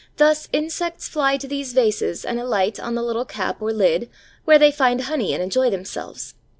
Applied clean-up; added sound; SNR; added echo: none; none; none; none.